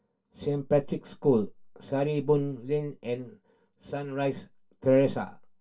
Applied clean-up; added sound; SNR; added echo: none; none; none; reverberation time 0.1 s.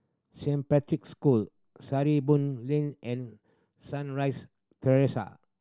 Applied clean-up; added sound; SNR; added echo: none; none; none; none.